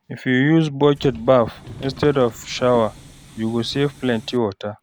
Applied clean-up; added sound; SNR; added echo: none; Subway, metro, underground; 19 dB; none.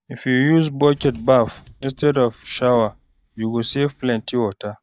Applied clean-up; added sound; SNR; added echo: neural mask model DeepFilterNet 3.